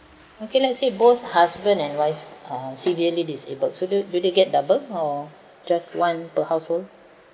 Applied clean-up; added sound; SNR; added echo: none; none; none; none.